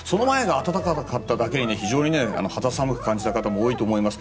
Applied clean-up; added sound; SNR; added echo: none; Brass instrument; 12 dB; none.